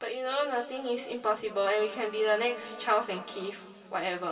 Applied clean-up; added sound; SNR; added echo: none; Wind instrument, woodwind instrument; 19 dB; reverberation time 2.3 s.